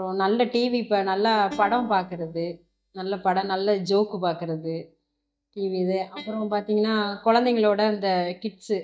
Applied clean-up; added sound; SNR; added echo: neural mask model DeepFilterNet 3.